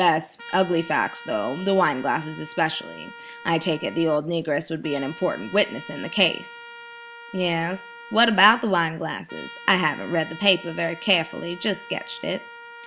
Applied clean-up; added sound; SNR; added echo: none; Trumpet; 17 dB; none.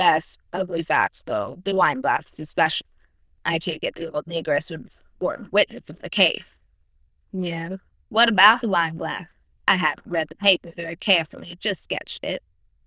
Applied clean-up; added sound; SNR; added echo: neural diffusion model UNIVERSE++.